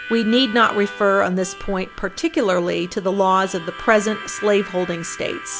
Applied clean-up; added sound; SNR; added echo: none; Harmonica; 15 dB; none.